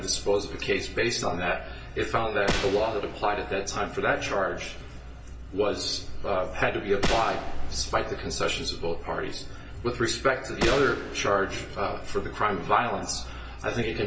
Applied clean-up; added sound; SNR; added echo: none; Gunshot, gunfire; 8 dB; reverberation time 0.2 s.